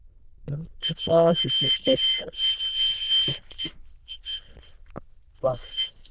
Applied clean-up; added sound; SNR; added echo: neural diffusion model UNIVERSE++.